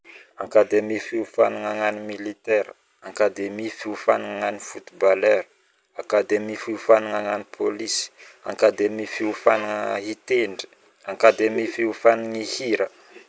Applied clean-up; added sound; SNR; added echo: none; Bowed string instrument; 19 dB; none.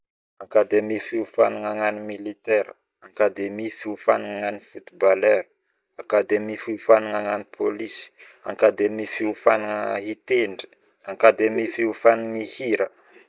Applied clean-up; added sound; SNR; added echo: neural mask model DeepFilterNet 3.